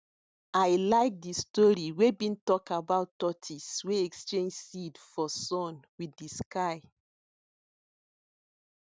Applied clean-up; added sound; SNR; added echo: none; none; none; none.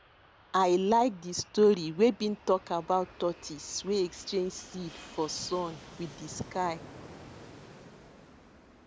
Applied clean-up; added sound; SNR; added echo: none; Fixed-wing aircraft, airplane; 20 dB; none.